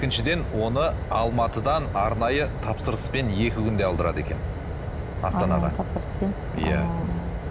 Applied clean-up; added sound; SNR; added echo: none; Fire; 4 dB; none.